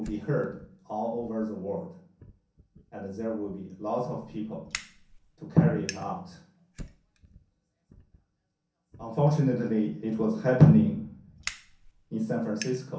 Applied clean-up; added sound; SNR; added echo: none; Fire; 19 dB; reverberation time 0.6 s.